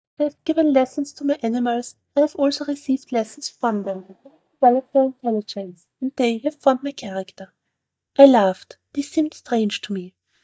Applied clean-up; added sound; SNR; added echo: neural mask model DeepFilterNet 3.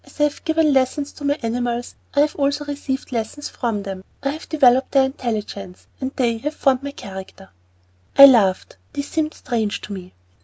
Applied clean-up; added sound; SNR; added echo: none; none; none; none.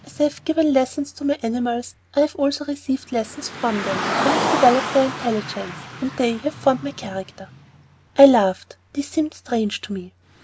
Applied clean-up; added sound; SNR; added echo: none; Car; 9 dB; none.